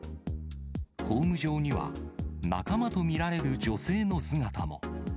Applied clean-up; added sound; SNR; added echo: none; none; none; none.